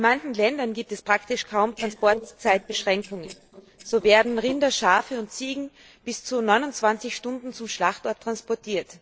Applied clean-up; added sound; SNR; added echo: neural separator model SepFormer DNS4.